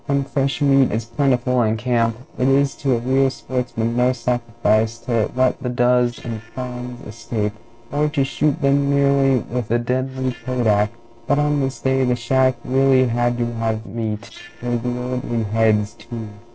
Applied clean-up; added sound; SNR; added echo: neural separator model SepFormer DNS4.